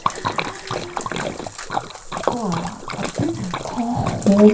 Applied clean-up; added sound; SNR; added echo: none; Splash, splatter; 5 dB; reverberation time 0.3 s.